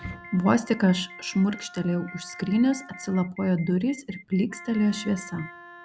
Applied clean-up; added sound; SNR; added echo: none; Wind instrument, woodwind instrument + Alarm; 18 dB; none.